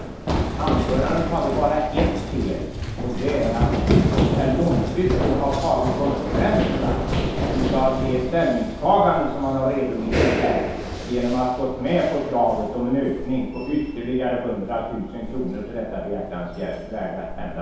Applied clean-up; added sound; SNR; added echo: none; Run; 1 dB; reverberation time 0.8 s.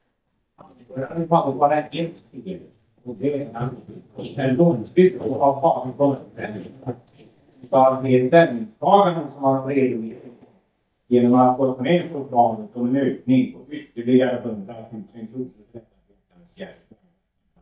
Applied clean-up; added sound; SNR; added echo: neural mask model DeepFilterNet 3.